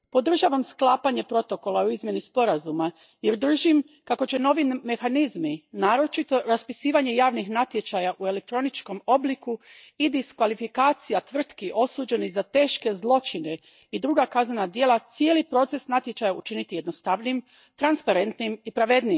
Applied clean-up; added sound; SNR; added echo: neural mask model DeepFilterNet 3.